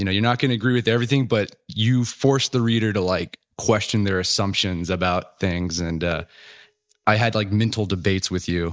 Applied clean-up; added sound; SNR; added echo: neural mask model DeepFilterNet 3.